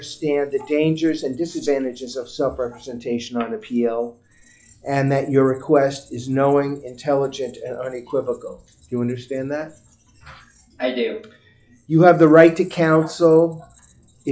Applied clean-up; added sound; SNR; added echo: classical method log-MMSE.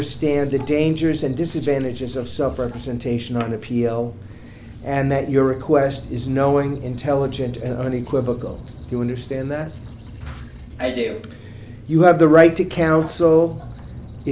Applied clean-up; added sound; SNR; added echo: none; Squeak; 18 dB; none.